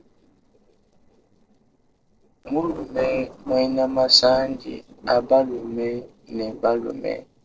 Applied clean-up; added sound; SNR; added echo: neural separator model SepFormer DNS4.